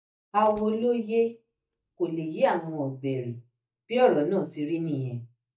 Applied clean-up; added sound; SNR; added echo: neural mask model DeepFilterNet 3.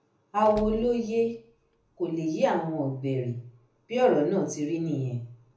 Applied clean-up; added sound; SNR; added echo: none; Door / Car; 17 dB; reverberation time 0.6 s.